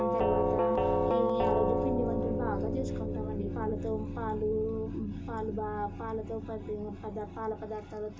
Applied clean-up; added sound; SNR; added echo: none; Doorbell; -3 dB; reverberation time 0.2 s.